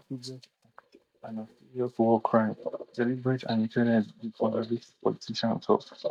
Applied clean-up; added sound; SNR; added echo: neural mask model DeepFilterNet 3.